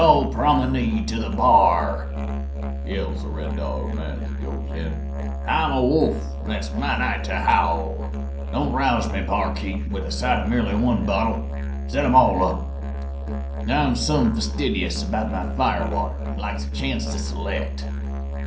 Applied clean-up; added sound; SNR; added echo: none; Musical instrument; 3 dB; reverberation time 0.6 s.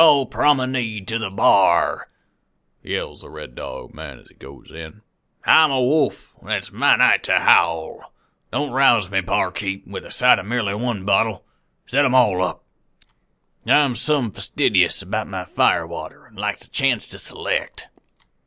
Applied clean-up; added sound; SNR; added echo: none; none; none; none.